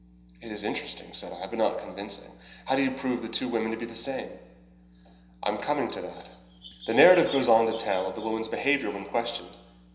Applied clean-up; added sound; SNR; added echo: none; Chirp, tweet; 17 dB; reverberation time 0.9 s.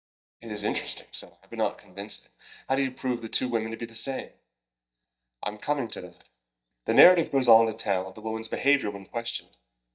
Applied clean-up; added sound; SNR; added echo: neural mask model DeepFilterNet 3.